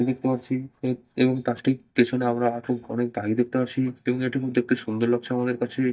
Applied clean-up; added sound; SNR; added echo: neural mask model DeepFilterNet 3.